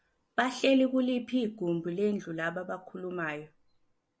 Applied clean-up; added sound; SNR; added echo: none; none; none; none.